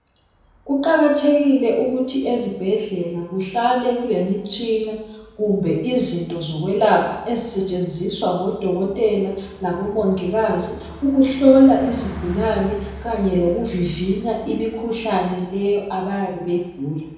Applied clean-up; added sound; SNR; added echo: none; Bus; 20 dB; reverberation time 0.9 s.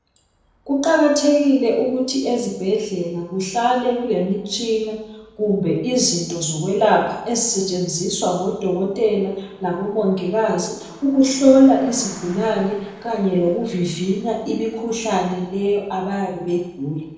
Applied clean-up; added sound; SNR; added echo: neural separator model SepFormer DNS4.